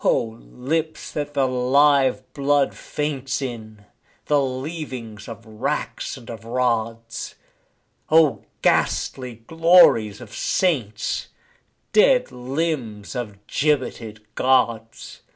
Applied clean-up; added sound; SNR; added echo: none; none; none; none.